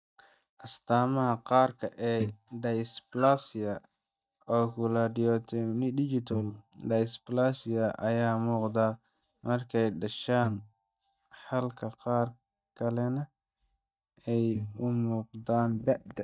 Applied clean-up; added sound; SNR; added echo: neural mask model DeepFilterNet 3.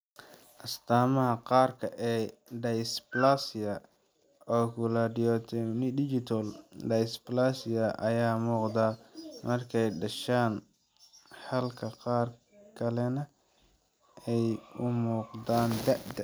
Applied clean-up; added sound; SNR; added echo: none; none; none; none.